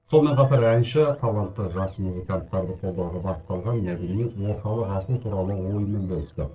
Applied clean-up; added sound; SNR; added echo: neural separator model SepFormer DNS4.